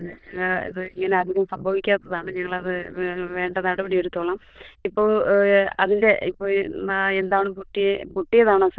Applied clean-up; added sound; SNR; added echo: neural diffusion model UNIVERSE++.